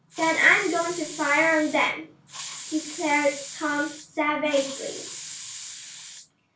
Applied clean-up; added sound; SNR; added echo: none; Hiss; 12 dB; reverberation time 0.3 s.